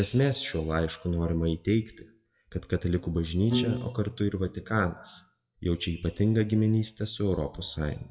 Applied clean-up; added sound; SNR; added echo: classical method WPE with log-MMSE.